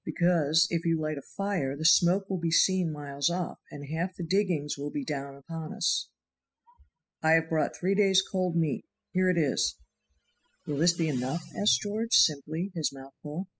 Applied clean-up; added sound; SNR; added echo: classical method spectral subtraction.